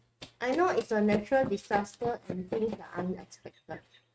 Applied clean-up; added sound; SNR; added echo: neural mask model RNNoise.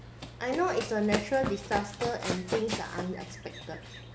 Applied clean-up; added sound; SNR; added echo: none; Run; 5 dB; none.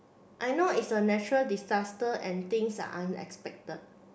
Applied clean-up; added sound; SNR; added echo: none; none; none; none.